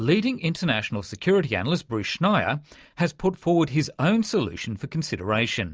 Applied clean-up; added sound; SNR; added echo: none; none; none; none.